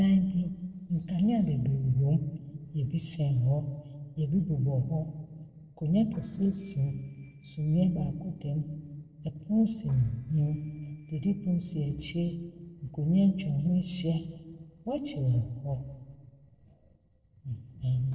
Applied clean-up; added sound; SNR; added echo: neural separator model SepFormer DNS4.